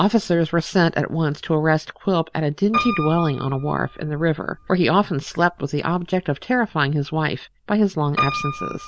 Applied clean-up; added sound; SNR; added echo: none; Piano; 12 dB; none.